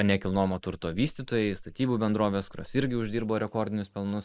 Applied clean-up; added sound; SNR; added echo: neural mask model Resemble Enhance denoiser.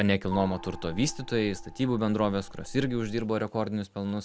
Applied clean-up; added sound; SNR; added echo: none; Gong; 12 dB; none.